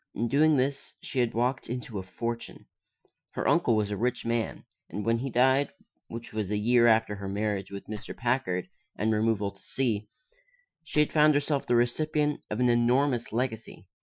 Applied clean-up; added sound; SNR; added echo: classical method Wiener filter.